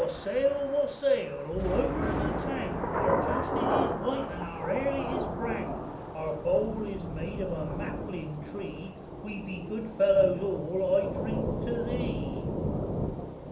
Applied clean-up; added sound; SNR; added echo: none; Thunder / Rain; 2 dB; reverberation time 0.6 s.